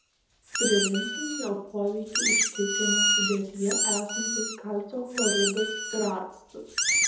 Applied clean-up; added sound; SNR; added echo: none; Squeak; -2 dB; reverberation time 0.7 s.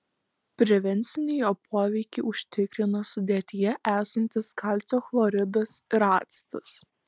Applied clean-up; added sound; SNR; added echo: none; none; none; none.